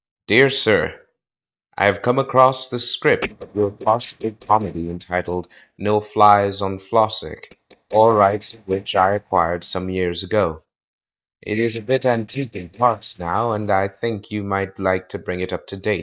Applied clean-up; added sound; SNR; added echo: neural mask model DeepFilterNet 3.